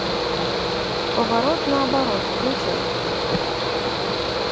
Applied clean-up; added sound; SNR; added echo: none; Mechanical fan; -4 dB; none.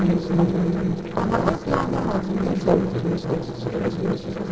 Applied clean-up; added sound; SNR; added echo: neural separator model SepFormer DNS4.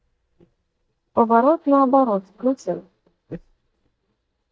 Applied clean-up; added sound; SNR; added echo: neural mask model DeepFilterNet 3.